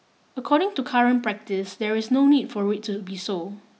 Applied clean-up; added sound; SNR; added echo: none; none; none; none.